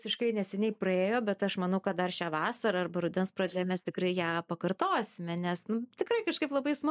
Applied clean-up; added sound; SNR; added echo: neural mask model Resemble Enhance denoiser.